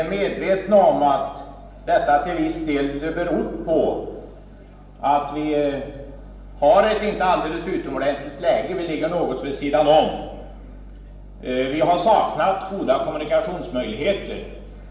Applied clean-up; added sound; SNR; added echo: none; none; none; reverberation time 1.0 s.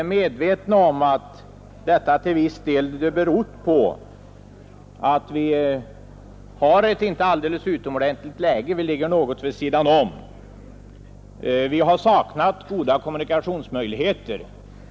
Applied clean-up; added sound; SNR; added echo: none; none; none; none.